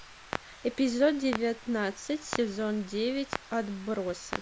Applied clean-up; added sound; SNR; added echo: none; Clock; 11 dB; none.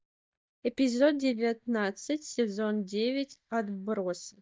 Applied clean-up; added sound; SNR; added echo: neural mask model DeepFilterNet 3.